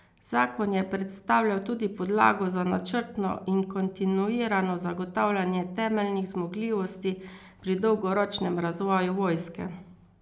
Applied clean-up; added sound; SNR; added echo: none; none; none; none.